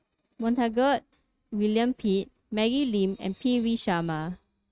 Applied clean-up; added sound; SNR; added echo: neural mask model RNNoise.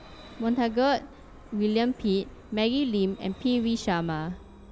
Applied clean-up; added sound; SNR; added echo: none; Vehicle; 19 dB; none.